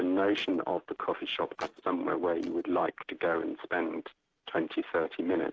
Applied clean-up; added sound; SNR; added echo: neural mask model RNNoise.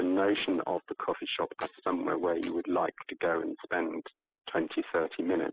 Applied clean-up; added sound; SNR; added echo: classical method spectral subtraction.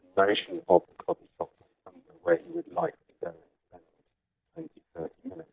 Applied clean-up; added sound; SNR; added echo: neural mask model DeepFilterNet 3.